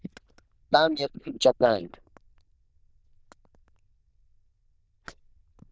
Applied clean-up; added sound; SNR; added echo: neural diffusion model UNIVERSE++.